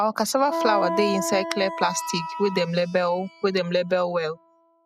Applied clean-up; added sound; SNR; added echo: classical method spectral subtraction.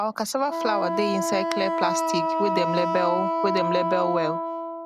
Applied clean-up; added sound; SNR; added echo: none; Wind instrument, woodwind instrument; 0 dB; none.